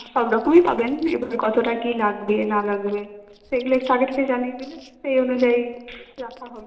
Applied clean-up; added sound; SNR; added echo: neural separator model SepFormer DNS4.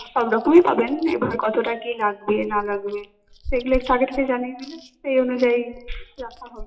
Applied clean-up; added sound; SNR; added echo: classical method WPE with log-MMSE.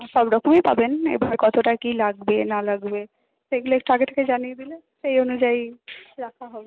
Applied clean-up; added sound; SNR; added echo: none; none; none; none.